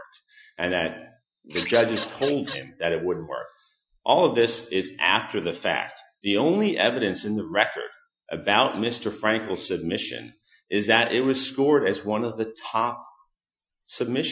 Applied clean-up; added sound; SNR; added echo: classical method Wiener filter.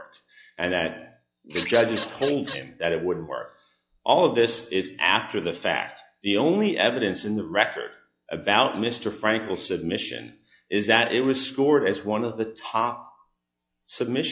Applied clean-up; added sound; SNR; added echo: classical method log-MMSE.